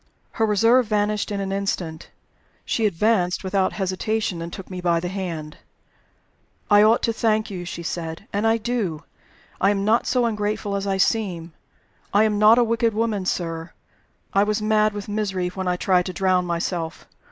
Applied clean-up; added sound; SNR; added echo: neural mask model Resemble Enhance denoiser.